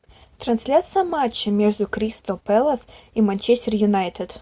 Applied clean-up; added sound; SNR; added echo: none; none; none; none.